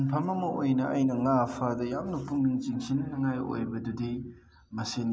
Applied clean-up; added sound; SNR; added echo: none; none; none; none.